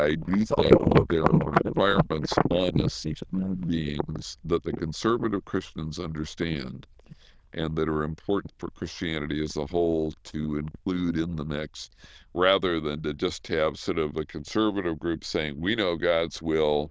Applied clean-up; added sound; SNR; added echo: neural diffusion model UNIVERSE++.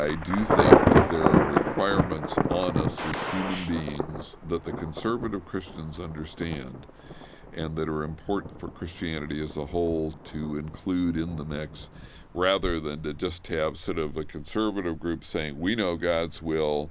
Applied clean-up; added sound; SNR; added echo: none; Gunshot, gunfire + Thunder / Traffic noise, roadway noise / Rain / Insect; -1 dB; none.